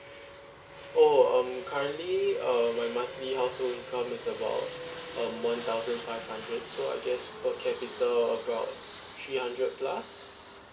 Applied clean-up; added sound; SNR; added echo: none; Fixed-wing aircraft, airplane; 12 dB; reverberation time 0.2 s.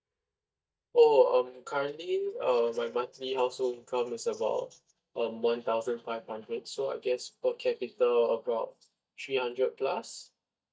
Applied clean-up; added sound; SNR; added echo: neural mask model DeepFilterNet 3.